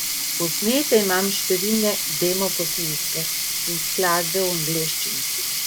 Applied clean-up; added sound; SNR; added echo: none; Sink (filling or washing); 0 dB; none.